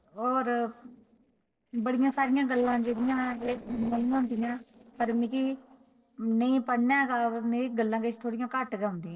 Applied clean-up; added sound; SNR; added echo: neural separator model SepFormer DNS4.